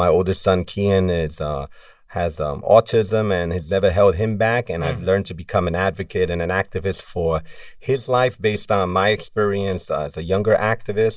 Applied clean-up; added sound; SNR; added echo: none; none; none; none.